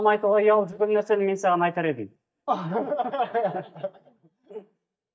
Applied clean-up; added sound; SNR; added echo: neural mask model DeepFilterNet 3.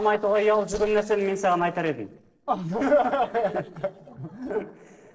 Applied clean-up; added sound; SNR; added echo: neural separator model SepFormer DNS4.